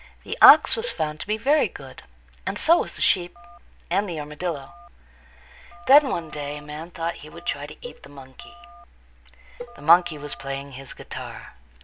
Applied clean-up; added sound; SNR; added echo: none; Cowbell + Telephone; 19 dB; none.